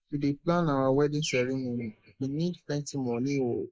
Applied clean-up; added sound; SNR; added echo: neural mask model Resemble Enhance denoiser.